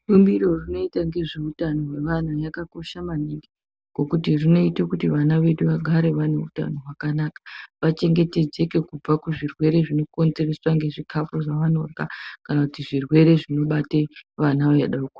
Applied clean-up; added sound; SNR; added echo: none; none; none; none.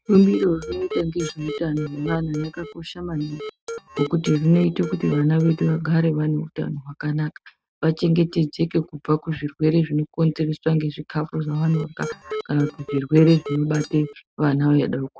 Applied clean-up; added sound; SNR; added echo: neural mask model RNNoise.